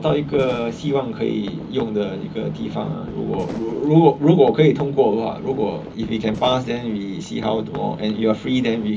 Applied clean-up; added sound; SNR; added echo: none; Fireworks; 17 dB; reverberation time 0.4 s.